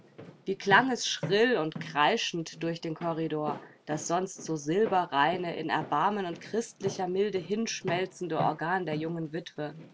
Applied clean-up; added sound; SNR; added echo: none; Walk, footsteps; 14 dB; none.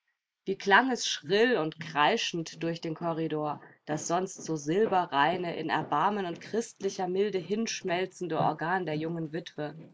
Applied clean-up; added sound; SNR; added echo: neural mask model Resemble Enhance denoiser.